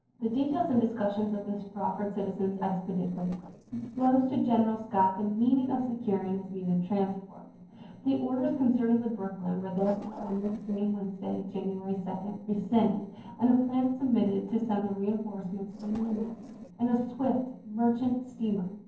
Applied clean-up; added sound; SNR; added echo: neural separator model SepFormer DNS4.